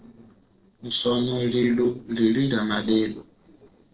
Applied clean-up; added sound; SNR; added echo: neural separator model SepFormer DNS4.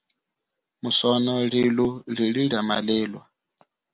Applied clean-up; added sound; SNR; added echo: none; none; none; none.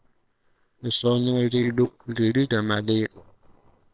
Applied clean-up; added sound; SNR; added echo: neural separator model SepFormer WHAMR!.